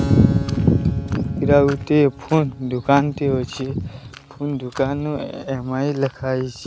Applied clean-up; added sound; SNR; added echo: none; Keyboard (musical); 18 dB; none.